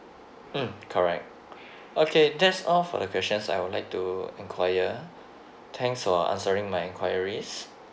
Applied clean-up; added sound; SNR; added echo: none; none; none; none.